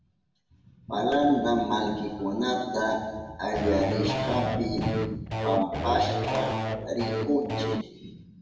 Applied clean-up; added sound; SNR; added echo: none; Electric guitar / Bass guitar; 2 dB; reverberation time 1.2 s.